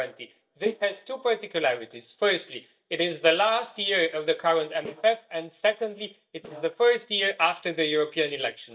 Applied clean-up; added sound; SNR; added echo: neural mask model DeepFilterNet 3.